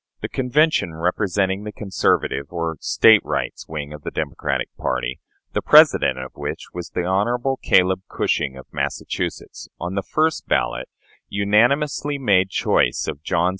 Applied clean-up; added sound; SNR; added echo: none; none; none; none.